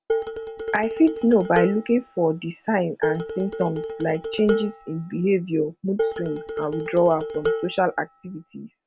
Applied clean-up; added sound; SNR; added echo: none; Dishes, pots, and pans; 6 dB; none.